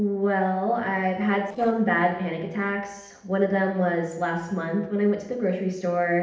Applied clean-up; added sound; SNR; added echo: neural separator model SepFormer DNS4.